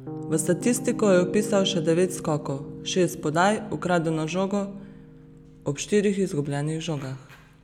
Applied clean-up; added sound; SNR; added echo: none; Piano; 12 dB; none.